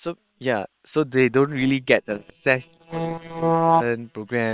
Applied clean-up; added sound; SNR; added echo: neural separator model SepFormer WHAM!.